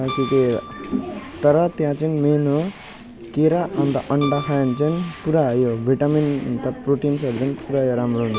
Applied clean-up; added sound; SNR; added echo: none; Keyboard (musical); 17 dB; none.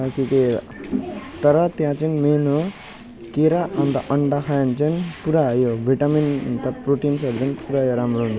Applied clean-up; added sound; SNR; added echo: none; none; none; none.